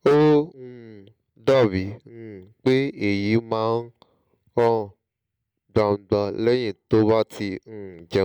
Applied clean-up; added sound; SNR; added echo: none; none; none; none.